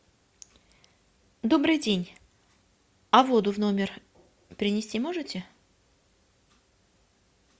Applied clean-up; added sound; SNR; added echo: none; none; none; none.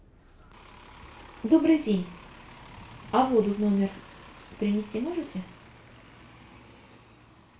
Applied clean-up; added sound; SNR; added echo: none; Bus; 19 dB; reverberation time 0.3 s.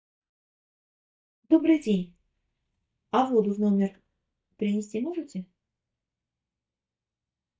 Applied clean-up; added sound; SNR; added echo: neural mask model DeepFilterNet 3.